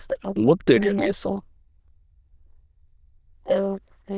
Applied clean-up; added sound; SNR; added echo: neural diffusion model UNIVERSE++.